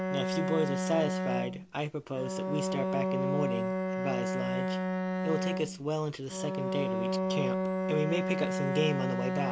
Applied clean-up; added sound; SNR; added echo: none; Bowed string instrument; -2 dB; none.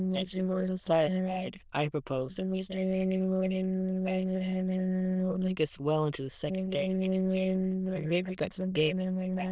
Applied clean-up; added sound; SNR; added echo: neural diffusion model UNIVERSE++.